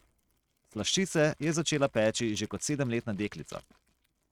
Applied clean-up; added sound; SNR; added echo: neural mask model RNNoise.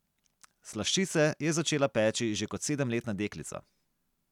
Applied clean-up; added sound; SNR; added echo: none; none; none; none.